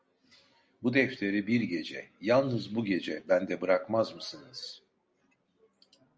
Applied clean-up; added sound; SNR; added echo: none; none; none; none.